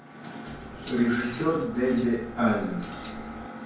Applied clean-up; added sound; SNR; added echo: none; Cutlery, silverware; 17 dB; reverberation time 0.5 s.